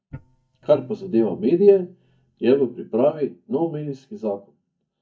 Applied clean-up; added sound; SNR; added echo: neural mask model DeepFilterNet 3.